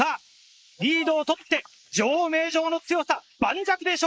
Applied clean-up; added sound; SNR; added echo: neural mask model Resemble Enhance denoiser.